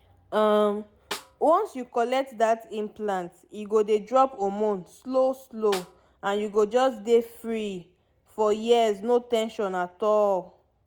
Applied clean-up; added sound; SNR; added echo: none; Snare drum; 17 dB; none.